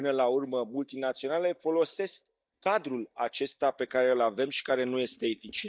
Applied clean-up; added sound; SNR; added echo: neural mask model DeepFilterNet 3.